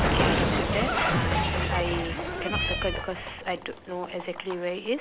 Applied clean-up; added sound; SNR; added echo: none; Livestock, farm animals, working animals + Cat; -4 dB; none.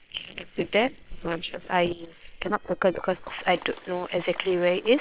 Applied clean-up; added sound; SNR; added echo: neural separator model SepFormer WHAM!.